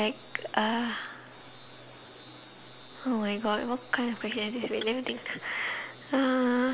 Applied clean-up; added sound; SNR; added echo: none; none; none; none.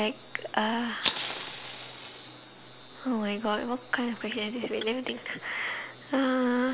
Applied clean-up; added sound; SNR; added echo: none; Fire; 6 dB; none.